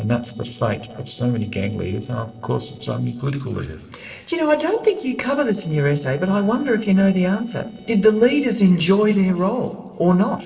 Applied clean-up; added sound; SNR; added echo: neural separator model SepFormer DNS4.